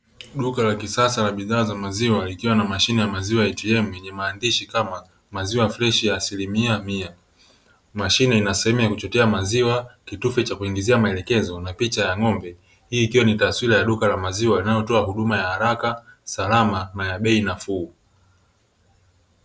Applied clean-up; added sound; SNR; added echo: none; none; none; none.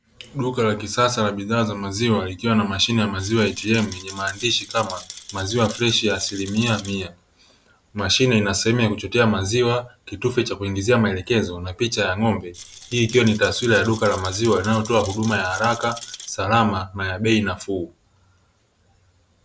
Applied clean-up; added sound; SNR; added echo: none; Rattle; 16 dB; none.